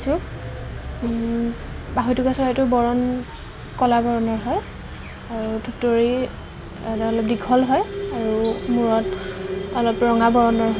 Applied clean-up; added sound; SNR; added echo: none; none; none; none.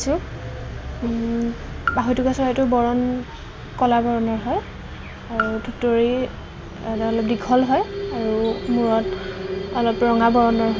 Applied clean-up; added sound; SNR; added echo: none; Raindrop / Drip; 11 dB; none.